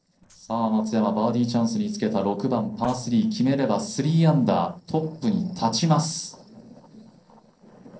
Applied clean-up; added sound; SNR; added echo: neural separator model SepFormer DNS4.